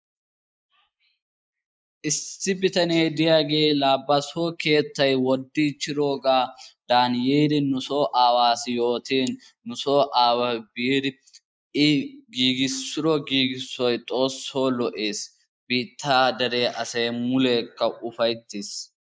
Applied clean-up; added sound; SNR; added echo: neural mask model Resemble Enhance denoiser.